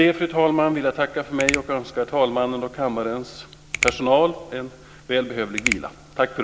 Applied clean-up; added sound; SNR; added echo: none; Finger snapping; 7 dB; none.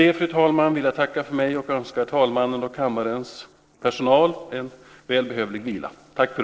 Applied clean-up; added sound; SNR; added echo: neural separator model SepFormer DNS4.